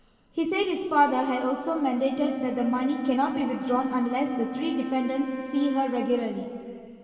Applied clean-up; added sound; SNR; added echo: none; Wind instrument, woodwind instrument; 9 dB; reverberation time 2.4 s.